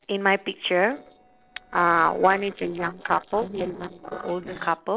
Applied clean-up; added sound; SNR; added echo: neural separator model SepFormer DNS4.